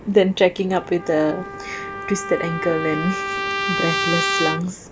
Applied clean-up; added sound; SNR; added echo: none; Trumpet; 4 dB; none.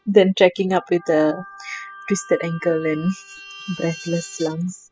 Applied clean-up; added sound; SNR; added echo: classical method spectral subtraction.